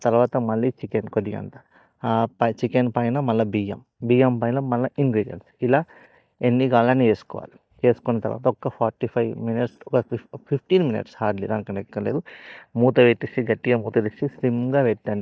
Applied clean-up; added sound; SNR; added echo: neural mask model DeepFilterNet 3.